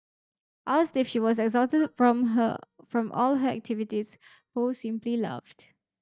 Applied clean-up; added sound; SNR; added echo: neural mask model DeepFilterNet 3.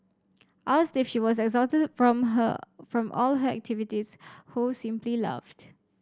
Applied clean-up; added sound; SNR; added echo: none; none; none; none.